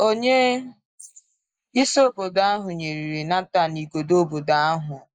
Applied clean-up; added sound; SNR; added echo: neural mask model Resemble Enhance denoiser.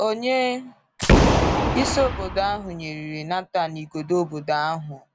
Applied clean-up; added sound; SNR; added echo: none; Boom; -4 dB; none.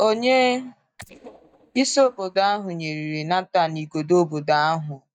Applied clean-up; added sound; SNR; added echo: neural mask model DeepFilterNet 3.